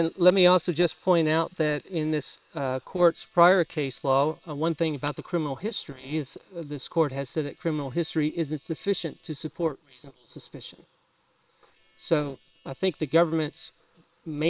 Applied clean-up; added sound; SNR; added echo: neural separator model SepFormer WHAM!.